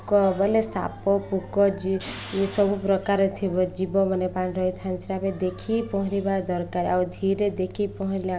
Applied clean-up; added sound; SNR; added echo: none; Tools; 18 dB; none.